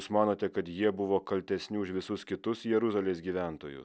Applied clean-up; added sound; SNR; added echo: none; none; none; none.